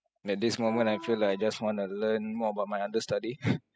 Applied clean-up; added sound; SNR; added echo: classical method spectral subtraction.